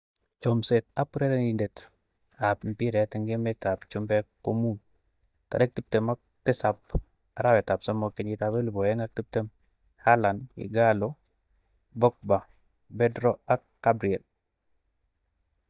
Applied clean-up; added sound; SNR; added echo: neural mask model DeepFilterNet 3.